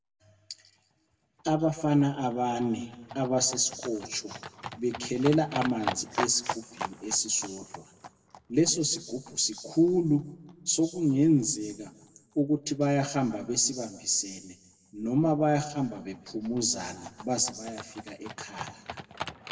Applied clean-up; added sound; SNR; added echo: none; Livestock, farm animals, working animals; 14 dB; reverberation time 1.0 s.